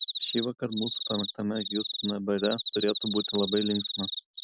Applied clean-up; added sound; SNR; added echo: none; Cricket; 3 dB; none.